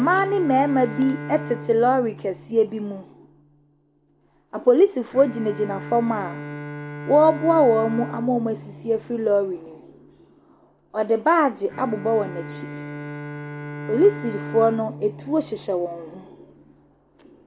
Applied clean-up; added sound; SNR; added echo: none; Bowed string instrument; 13 dB; none.